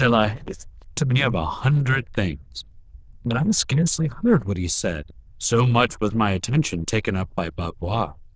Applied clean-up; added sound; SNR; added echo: neural diffusion model UNIVERSE++.